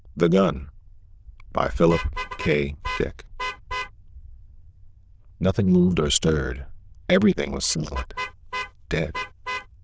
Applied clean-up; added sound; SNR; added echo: neural diffusion model UNIVERSE++.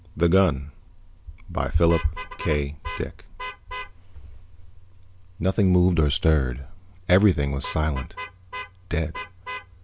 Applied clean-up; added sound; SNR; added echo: none; Vehicle horn, car horn, honking; 16 dB; none.